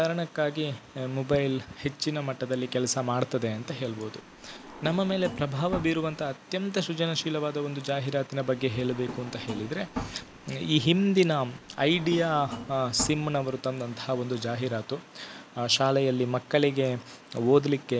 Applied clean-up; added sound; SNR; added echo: none; Drawer open or close; 13 dB; none.